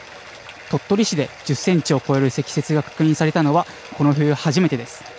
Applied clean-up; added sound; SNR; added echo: none; Bathtub (filling or washing); 19 dB; none.